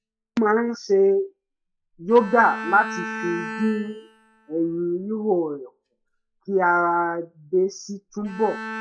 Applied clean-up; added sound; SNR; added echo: classical method log-MMSE.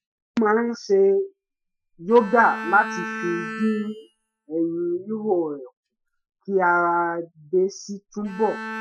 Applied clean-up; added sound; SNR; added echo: classical method Wiener filter.